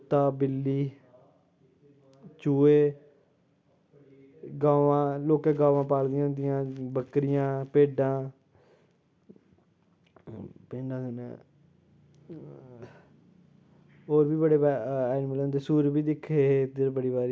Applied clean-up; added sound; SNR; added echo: none; none; none; none.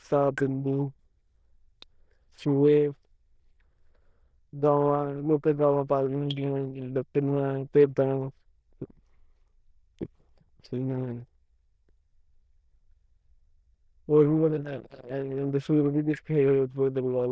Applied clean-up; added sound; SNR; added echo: neural diffusion model UNIVERSE++.